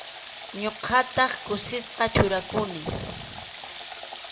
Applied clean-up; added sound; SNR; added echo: none; Water tap, faucet / Water; 12 dB; reverberation time 0.8 s.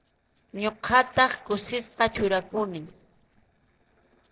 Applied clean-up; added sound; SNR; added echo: neural separator model SepFormer DNS4.